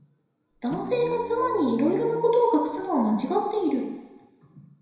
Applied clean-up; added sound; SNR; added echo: none; Guitar; 16 dB; reverberation time 1.0 s.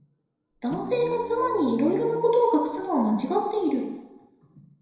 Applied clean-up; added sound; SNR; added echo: neural separator model SepFormer DNS4.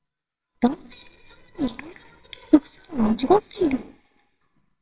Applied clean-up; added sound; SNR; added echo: neural separator model SepFormer WHAMR!.